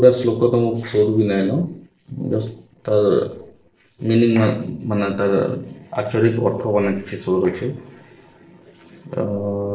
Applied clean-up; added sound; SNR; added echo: neural separator model SepFormer DNS4.